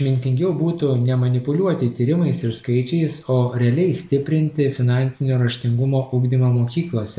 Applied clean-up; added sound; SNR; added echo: neural mask model Resemble Enhance denoiser.